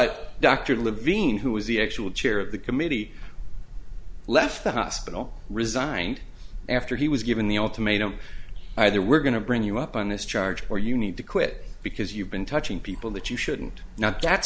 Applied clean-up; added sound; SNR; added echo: none; none; none; none.